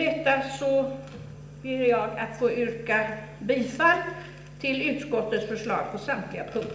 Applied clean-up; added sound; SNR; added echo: none; none; none; reverberation time 0.8 s.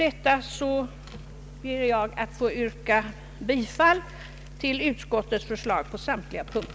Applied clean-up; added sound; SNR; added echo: none; none; none; none.